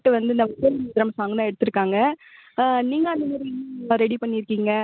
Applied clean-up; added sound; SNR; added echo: none; none; none; none.